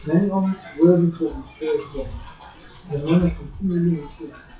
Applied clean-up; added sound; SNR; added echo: classical method WPE with log-MMSE.